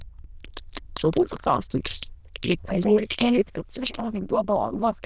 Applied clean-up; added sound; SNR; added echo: neural diffusion model UNIVERSE++.